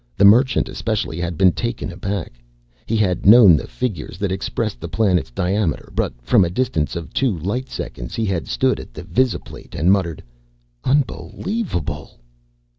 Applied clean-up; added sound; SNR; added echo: none; none; none; none.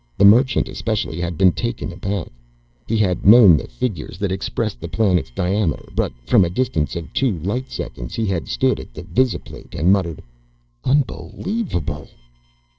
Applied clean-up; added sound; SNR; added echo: neural separator model SepFormer DNS4.